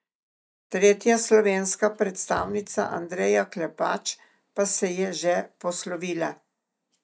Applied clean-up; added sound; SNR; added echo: neural mask model DeepFilterNet 3.